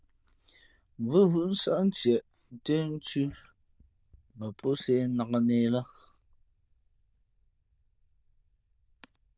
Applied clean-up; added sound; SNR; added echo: neural diffusion model UNIVERSE++.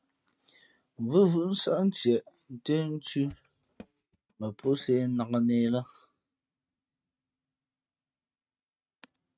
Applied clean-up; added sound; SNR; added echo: neural mask model RNNoise.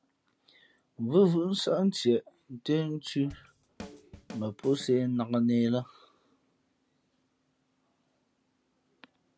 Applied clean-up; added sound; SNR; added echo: none; Drum / Drum kit; 17 dB; none.